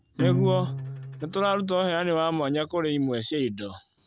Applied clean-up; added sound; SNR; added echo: none; Acoustic guitar; 4 dB; none.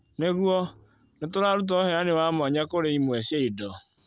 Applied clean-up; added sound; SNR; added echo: none; none; none; none.